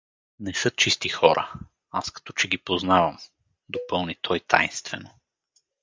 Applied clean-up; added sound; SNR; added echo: neural mask model DeepFilterNet 3.